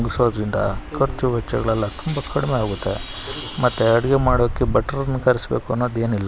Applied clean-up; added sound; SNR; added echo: none; none; none; none.